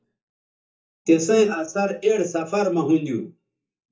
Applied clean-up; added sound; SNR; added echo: neural mask model DeepFilterNet 3.